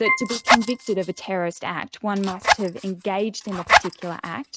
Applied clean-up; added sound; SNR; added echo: neural mask model RNNoise.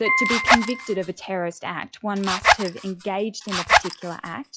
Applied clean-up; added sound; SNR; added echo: classical method log-MMSE.